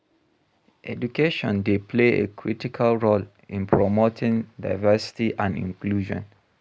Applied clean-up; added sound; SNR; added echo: none; none; none; none.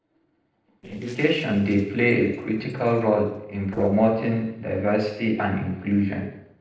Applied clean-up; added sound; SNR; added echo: neural separator model SepFormer DNS4.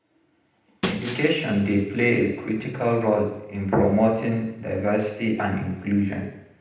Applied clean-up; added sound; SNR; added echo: none; Shatter; 13 dB; reverberation time 0.8 s.